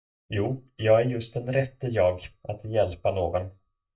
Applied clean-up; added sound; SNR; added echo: neural mask model DeepFilterNet 3.